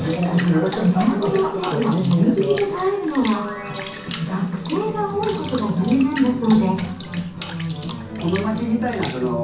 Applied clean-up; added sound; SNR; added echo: none; Bathtub (filling or washing) / Water; 16 dB; reverberation time 0.6 s.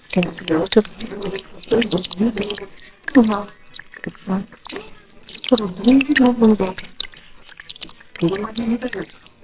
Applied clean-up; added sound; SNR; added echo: neural separator model SepFormer WHAMR!.